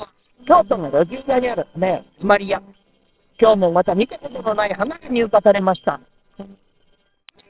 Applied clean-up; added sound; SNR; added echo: neural separator model SepFormer WHAMR!.